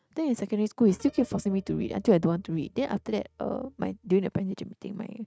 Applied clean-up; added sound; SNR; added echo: neural mask model RNNoise.